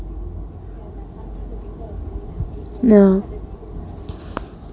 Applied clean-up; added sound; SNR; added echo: none; none; none; none.